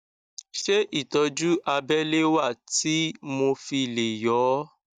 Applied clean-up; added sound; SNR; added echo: neural mask model DeepFilterNet 3.